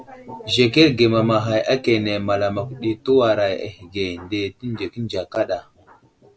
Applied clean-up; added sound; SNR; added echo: none; none; none; none.